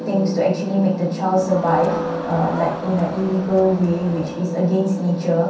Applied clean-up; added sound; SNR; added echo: none; Crowd; 13 dB; reverberation time 0.6 s.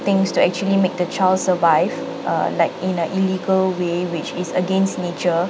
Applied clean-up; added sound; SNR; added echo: none; none; none; none.